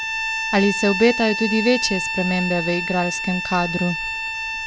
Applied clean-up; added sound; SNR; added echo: none; Bowed string instrument; 4 dB; none.